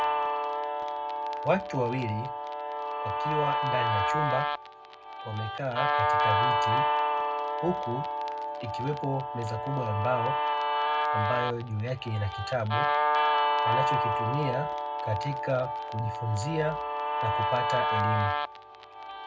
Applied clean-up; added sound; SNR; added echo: none; Guitar; -4 dB; reverberation time 0.3 s.